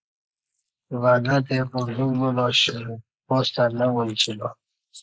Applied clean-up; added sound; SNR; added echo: neural mask model Resemble Enhance denoiser.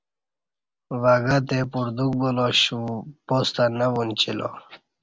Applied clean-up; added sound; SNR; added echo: none; none; none; none.